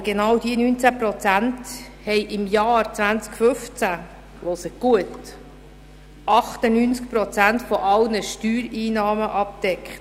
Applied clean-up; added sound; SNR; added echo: none; none; none; none.